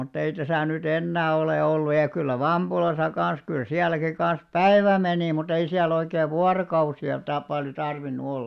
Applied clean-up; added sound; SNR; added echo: none; none; none; none.